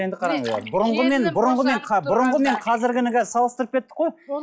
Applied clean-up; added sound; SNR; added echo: classical method log-MMSE.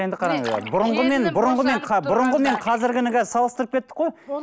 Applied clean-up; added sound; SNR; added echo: none; Fill (with liquid); 18 dB; none.